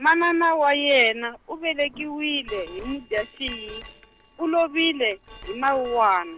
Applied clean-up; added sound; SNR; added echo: neural separator model SepFormer DNS4.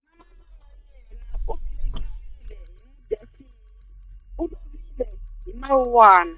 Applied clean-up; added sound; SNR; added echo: neural mask model DeepFilterNet 3.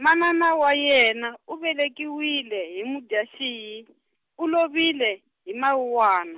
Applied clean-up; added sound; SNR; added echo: none; none; none; none.